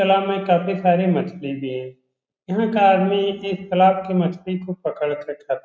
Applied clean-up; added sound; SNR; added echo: none; none; none; none.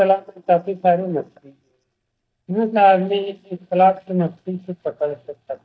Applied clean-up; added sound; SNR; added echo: neural mask model DeepFilterNet 3.